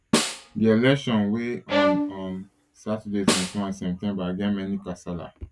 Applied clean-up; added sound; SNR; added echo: none; Snare drum + Bowed string instrument; 2 dB; none.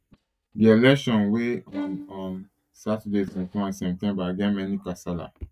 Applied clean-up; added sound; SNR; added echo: neural mask model DeepFilterNet 3.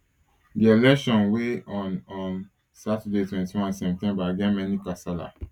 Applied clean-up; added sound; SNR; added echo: none; none; none; none.